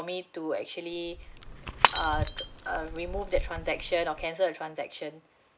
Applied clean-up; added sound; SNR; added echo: none; Shatter / Crushing; -1 dB; none.